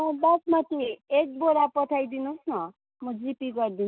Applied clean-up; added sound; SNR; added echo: none; none; none; none.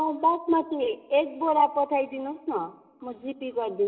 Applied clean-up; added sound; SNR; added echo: none; none; none; reverberation time 1.7 s.